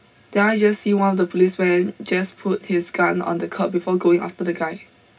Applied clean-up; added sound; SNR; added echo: none; none; none; reverberation time 0.4 s.